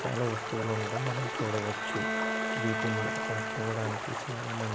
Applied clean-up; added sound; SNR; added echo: none; Bowed string instrument + Stream; -1 dB; none.